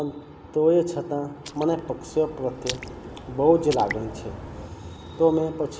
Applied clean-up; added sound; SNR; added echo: none; Raindrop; 14 dB; reverberation time 0.5 s.